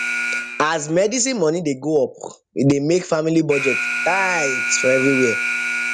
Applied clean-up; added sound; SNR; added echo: none; Alarm; 5 dB; none.